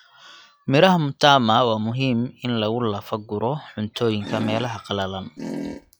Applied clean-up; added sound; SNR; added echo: classical method log-MMSE.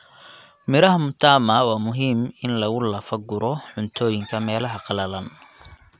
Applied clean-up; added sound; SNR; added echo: none; none; none; none.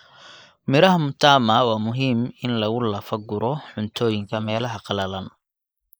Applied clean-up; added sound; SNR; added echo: neural mask model Resemble Enhance denoiser.